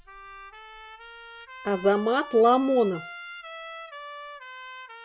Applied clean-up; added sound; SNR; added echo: classical method log-MMSE.